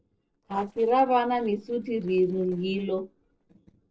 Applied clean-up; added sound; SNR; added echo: neural separator model SepFormer DNS4.